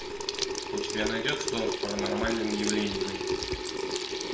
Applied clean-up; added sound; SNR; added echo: none; Sink (filling or washing) / Water tap, faucet; -2 dB; reverberation time 0.6 s.